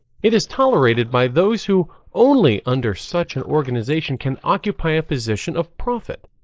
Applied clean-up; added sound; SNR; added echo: neural mask model Resemble Enhance denoiser.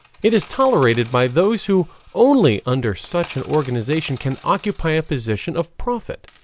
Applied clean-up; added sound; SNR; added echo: none; Coin (dropping); 16 dB; none.